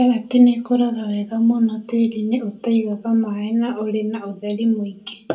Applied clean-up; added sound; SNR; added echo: none; none; none; reverberation time 0.2 s.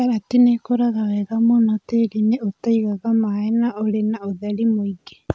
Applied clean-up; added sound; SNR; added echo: none; none; none; none.